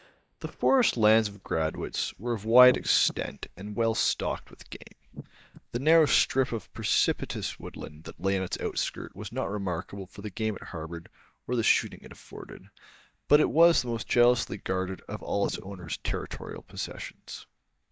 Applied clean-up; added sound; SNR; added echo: neural mask model DeepFilterNet 3.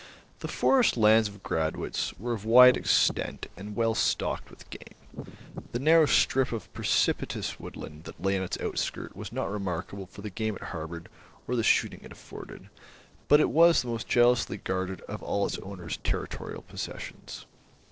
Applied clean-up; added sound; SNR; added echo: neural separator model SepFormer DNS4.